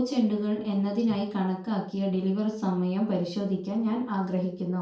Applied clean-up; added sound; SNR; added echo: none; none; none; reverberation time 0.4 s.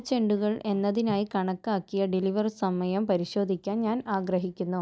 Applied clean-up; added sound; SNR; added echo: none; none; none; none.